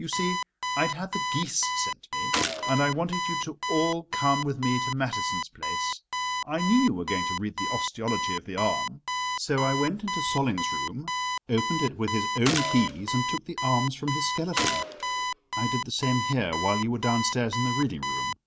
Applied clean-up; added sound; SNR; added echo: none; Alarm + Gunshot, gunfire; 2 dB; none.